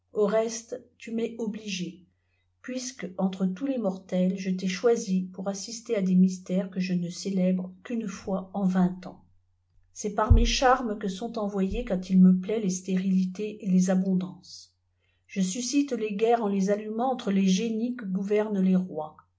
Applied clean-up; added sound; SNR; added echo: none; none; none; none.